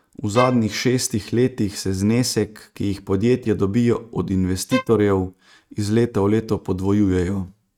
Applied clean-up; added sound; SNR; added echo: neural mask model RNNoise.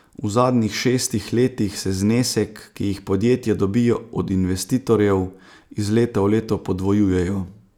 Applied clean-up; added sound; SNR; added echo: none; none; none; none.